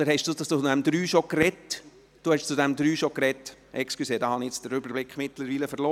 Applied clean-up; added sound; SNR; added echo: none; none; none; none.